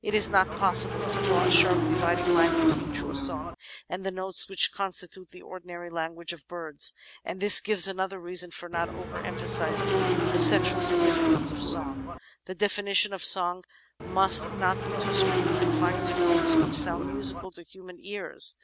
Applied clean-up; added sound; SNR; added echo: none; Motorcycle / Engine; -1 dB; none.